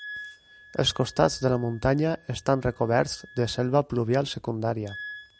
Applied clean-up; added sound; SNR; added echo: none; Wind instrument, woodwind instrument; 19 dB; none.